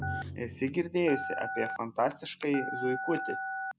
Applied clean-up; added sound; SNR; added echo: none; Telephone + Drum; 5 dB; none.